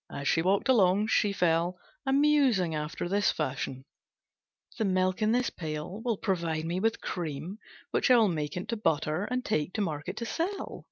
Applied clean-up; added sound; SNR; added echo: none; none; none; none.